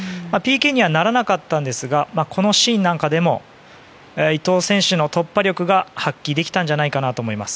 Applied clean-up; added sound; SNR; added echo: none; none; none; none.